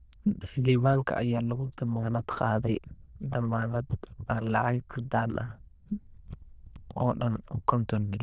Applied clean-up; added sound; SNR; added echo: neural diffusion model UNIVERSE++.